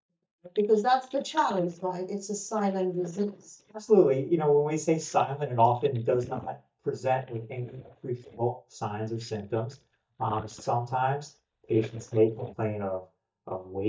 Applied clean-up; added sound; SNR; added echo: neural mask model DeepFilterNet 3.